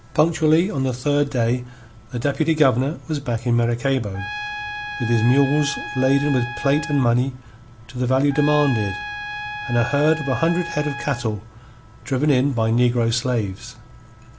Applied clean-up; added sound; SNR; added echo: none; Trumpet; 10 dB; none.